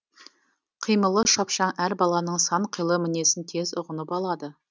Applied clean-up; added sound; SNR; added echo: none; none; none; none.